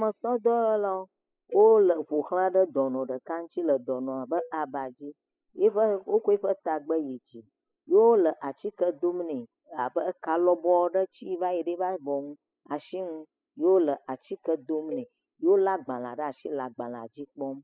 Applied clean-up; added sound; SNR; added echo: classical method spectral subtraction.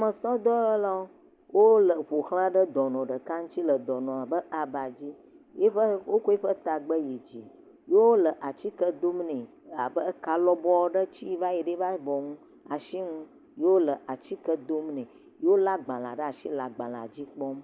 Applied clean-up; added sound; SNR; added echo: none; none; none; none.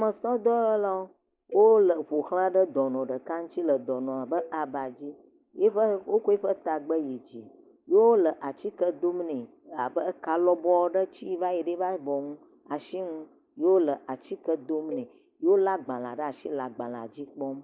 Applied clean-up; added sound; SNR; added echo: neural mask model DeepFilterNet 3.